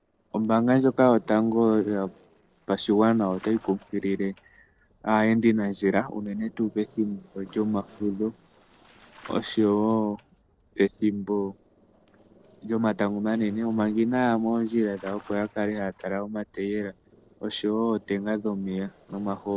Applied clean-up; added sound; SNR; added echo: neural separator model SepFormer DNS4.